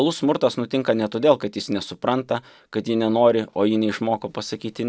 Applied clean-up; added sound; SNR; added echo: none; none; none; none.